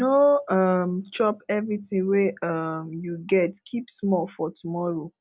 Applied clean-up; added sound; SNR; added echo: none; none; none; none.